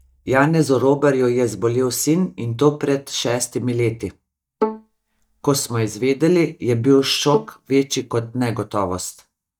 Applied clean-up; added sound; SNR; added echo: neural mask model DeepFilterNet 3.